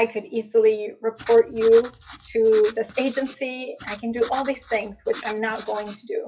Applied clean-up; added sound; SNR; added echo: classical method WPE with log-MMSE.